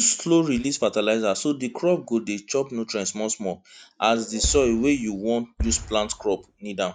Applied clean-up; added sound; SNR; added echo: neural mask model DeepFilterNet 3.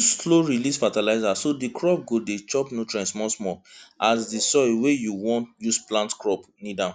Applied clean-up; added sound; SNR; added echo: none; none; none; none.